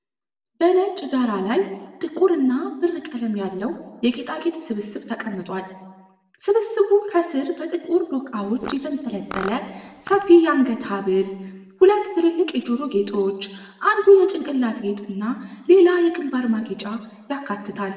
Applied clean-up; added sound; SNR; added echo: none; Fart; 14 dB; reverberation time 0.9 s.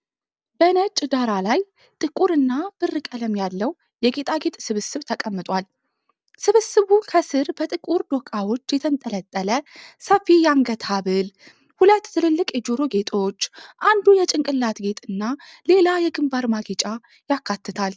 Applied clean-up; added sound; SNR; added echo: none; none; none; none.